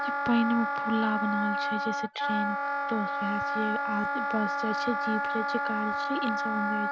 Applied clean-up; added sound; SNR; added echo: none; Wind instrument, woodwind instrument; -2 dB; none.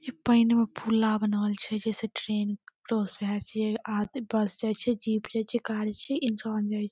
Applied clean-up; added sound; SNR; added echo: none; none; none; none.